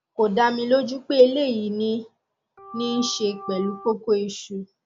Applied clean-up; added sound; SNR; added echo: none; Organ; 14 dB; none.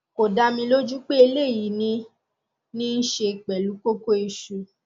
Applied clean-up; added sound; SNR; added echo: none; none; none; none.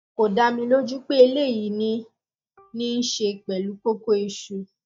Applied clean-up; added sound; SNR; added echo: neural mask model DeepFilterNet 3.